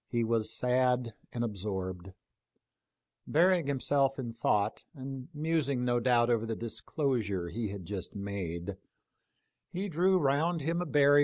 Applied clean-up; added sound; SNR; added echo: none; none; none; none.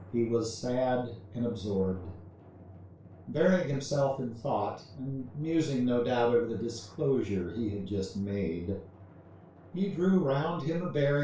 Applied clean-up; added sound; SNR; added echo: none; Drum; 20 dB; reverberation time 0.3 s.